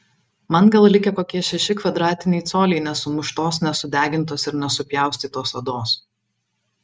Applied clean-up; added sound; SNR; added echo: none; none; none; none.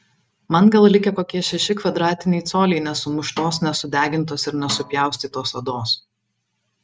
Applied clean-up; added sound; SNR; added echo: none; Snare drum; 18 dB; none.